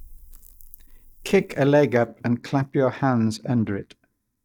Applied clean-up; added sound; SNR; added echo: neural mask model DeepFilterNet 3.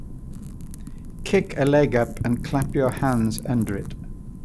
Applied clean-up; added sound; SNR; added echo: none; Wind / Fire; 8 dB; none.